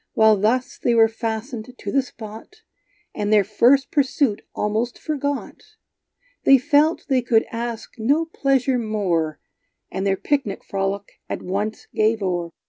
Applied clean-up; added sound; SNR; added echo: none; none; none; none.